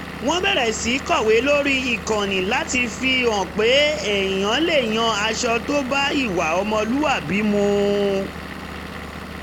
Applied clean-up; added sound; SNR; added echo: none; Engine / Vehicle; 11 dB; none.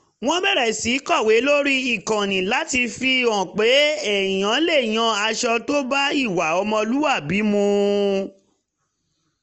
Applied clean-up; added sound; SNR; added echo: none; none; none; none.